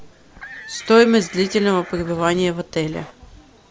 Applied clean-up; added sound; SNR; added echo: none; Livestock, farm animals, working animals; 18 dB; none.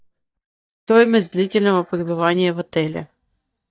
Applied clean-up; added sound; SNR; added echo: neural mask model DeepFilterNet 3.